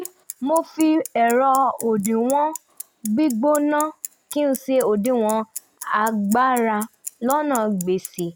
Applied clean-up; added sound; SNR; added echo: none; Bicycle; 17 dB; none.